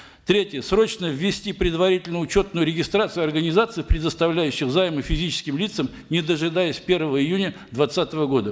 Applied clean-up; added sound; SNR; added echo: none; none; none; none.